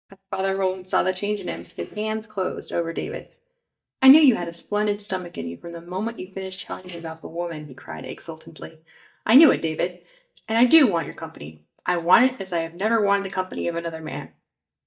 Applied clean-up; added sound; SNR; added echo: neural mask model DeepFilterNet 3.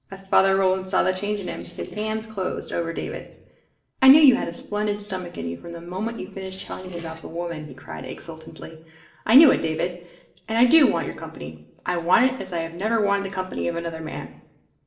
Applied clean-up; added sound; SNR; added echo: neural separator model SepFormer DNS4.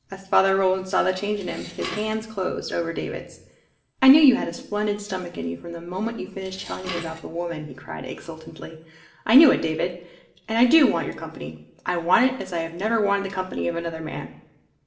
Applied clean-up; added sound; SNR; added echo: none; Dishes, pots, and pans; 16 dB; reverberation time 0.7 s.